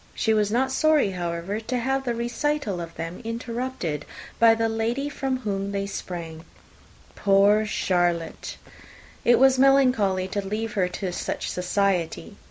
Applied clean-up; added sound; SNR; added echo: none; none; none; none.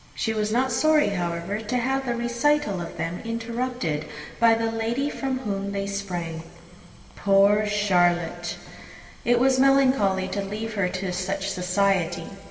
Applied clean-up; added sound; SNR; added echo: none; none; none; reverberation time 2.2 s.